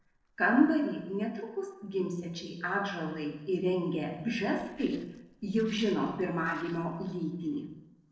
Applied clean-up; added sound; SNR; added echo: neural separator model SepFormer DNS4.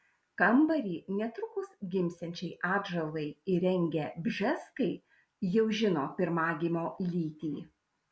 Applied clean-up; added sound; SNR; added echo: none; none; none; none.